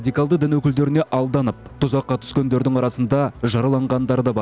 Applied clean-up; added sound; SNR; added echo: none; none; none; none.